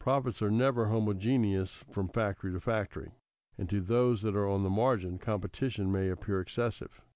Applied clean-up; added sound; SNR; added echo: none; none; none; none.